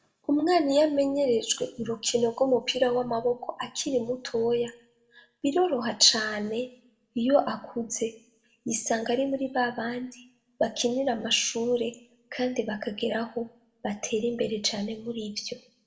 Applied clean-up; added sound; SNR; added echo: none; none; none; reverberation time 0.4 s.